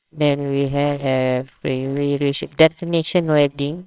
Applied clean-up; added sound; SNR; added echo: neural separator model SepFormer WHAMR!.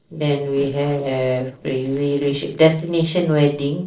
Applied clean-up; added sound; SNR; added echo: neural separator model SepFormer DNS4.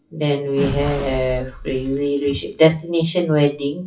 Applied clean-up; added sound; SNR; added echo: classical method WPE with log-MMSE.